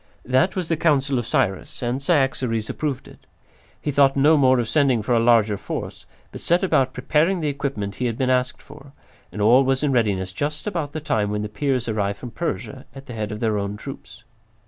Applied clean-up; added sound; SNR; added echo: none; none; none; none.